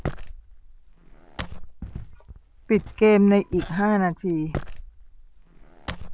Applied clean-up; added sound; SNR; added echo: none; Walk, footsteps; 11 dB; none.